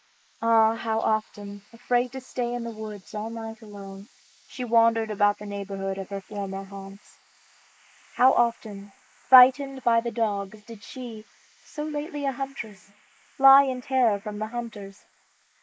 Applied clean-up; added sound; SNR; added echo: neural mask model Resemble Enhance denoiser.